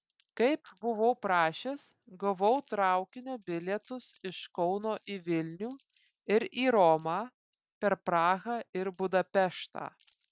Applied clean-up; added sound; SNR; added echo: none; Wind chime; 17 dB; none.